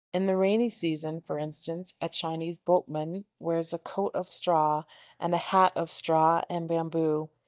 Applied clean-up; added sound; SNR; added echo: neural mask model DeepFilterNet 3.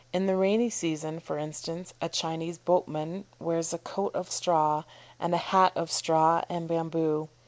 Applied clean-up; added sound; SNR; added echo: none; none; none; none.